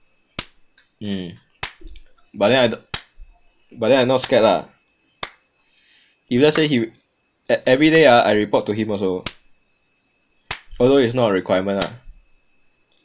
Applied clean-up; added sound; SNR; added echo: none; Clapping; 19 dB; none.